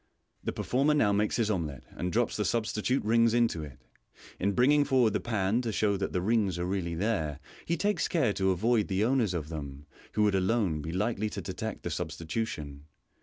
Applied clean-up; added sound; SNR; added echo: none; none; none; none.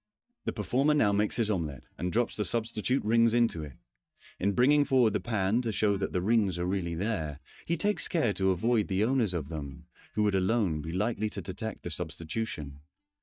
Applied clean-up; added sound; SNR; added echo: neural mask model DeepFilterNet 3.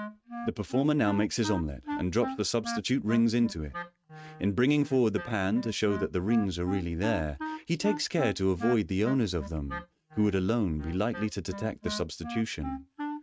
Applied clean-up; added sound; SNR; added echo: neural mask model RNNoise.